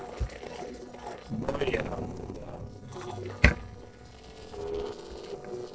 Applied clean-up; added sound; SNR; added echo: neural separator model SepFormer DNS4.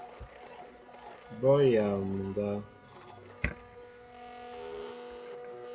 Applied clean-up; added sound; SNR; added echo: none; Domestic sounds, home sounds; 14 dB; reverberation time 1.6 s.